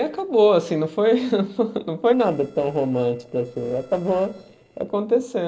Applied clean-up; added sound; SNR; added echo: neural separator model SepFormer DNS4.